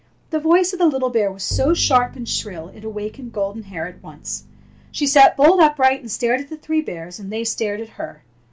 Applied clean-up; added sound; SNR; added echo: none; Bowed string instrument; 14 dB; none.